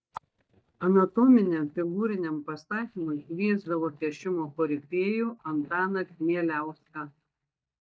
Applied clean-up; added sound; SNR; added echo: neural mask model DeepFilterNet 3.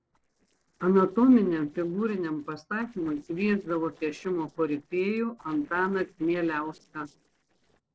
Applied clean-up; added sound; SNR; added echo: neural separator model SepFormer DNS4.